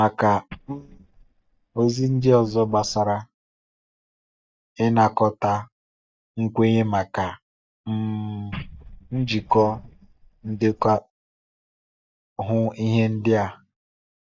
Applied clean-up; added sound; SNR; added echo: neural mask model DeepFilterNet 3.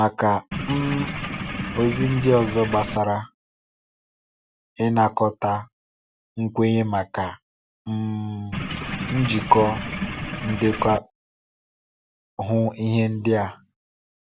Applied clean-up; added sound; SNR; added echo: none; Engine / Boat, Water vehicle; 5 dB; none.